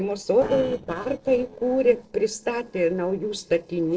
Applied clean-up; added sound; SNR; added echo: neural separator model SepFormer DNS4.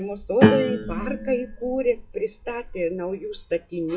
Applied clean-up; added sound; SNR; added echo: classical method WPE with log-MMSE.